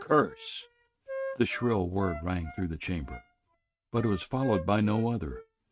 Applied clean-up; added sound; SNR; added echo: neural mask model RNNoise.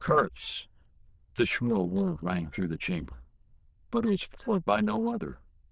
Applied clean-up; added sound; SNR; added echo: neural diffusion model UNIVERSE++.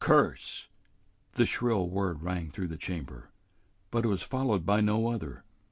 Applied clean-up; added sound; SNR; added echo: none; none; none; none.